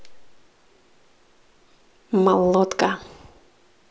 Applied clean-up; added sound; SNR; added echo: none; none; none; none.